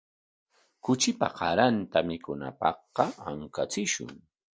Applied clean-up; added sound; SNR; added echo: none; none; none; none.